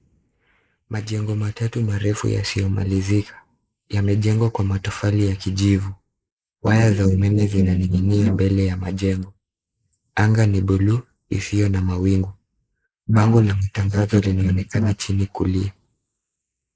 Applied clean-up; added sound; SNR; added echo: neural mask model Resemble Enhance denoiser.